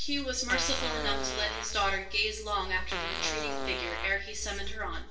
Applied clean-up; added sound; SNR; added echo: none; Fart; 5 dB; reverberation time 0.8 s.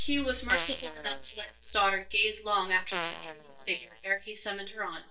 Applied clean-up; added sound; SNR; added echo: neural mask model DeepFilterNet 3.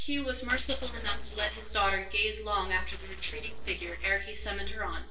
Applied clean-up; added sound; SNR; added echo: neural separator model SepFormer DNS4.